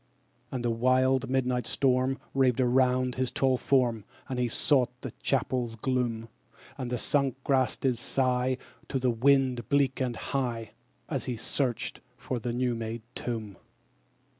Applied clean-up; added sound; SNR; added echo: none; none; none; none.